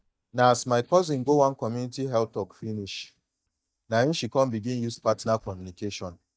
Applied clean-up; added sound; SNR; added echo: neural mask model DeepFilterNet 3.